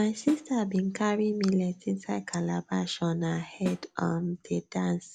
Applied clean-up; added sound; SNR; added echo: none; Snare drum; 15 dB; none.